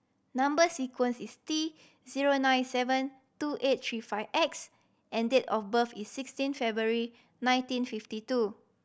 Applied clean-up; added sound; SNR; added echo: none; none; none; none.